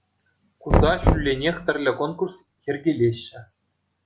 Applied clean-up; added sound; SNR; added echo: none; Knock; 0 dB; none.